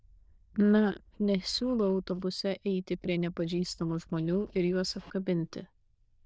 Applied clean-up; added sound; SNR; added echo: neural diffusion model UNIVERSE++.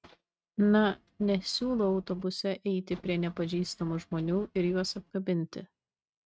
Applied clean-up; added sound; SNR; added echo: neural mask model RNNoise.